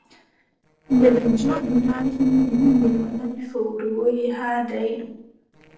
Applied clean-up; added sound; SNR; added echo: neural separator model SepFormer DNS4.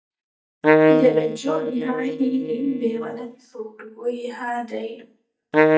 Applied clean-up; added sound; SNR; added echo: neural mask model DeepFilterNet 3.